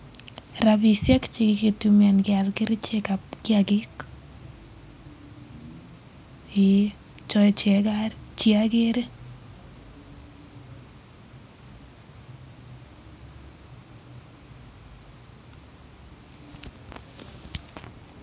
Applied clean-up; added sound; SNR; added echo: none; none; none; none.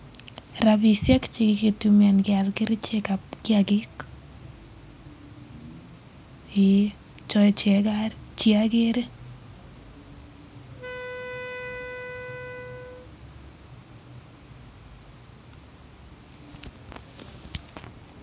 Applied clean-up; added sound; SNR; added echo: none; Wind instrument, woodwind instrument; 12 dB; none.